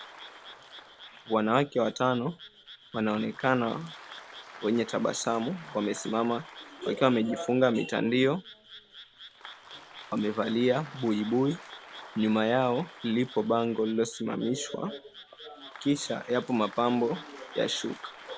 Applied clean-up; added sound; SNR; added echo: none; Frog + Applause; 18 dB; none.